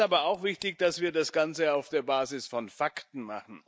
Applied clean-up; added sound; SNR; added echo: neural mask model DeepFilterNet 3.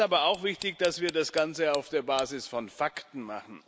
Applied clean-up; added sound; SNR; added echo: none; Tick; 15 dB; none.